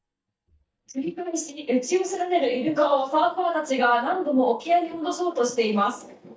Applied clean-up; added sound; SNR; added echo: neural mask model DeepFilterNet 3.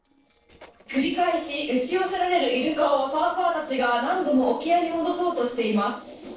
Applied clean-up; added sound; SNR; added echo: neural separator model SepFormer DNS4.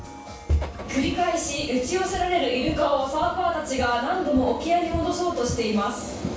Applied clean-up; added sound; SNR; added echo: none; Walk, footsteps; 9 dB; reverberation time 0.7 s.